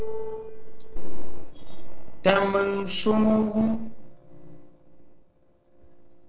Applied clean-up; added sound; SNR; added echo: neural separator model SepFormer DNS4.